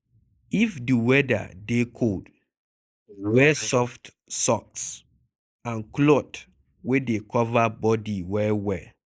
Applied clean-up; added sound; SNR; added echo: neural mask model Resemble Enhance denoiser.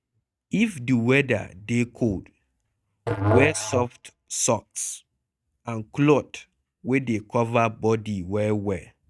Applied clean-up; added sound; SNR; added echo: neural mask model RNNoise.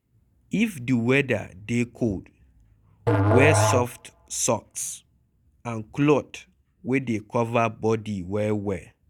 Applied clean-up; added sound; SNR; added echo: none; Musical instrument; -2 dB; none.